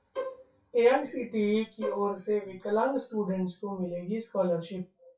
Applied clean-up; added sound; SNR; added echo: classical method WPE with log-MMSE.